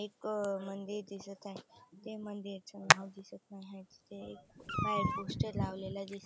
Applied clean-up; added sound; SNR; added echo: none; Hands + Meow; -5 dB; none.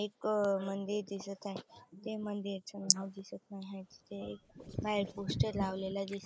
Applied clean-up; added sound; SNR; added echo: neural mask model Resemble Enhance denoiser.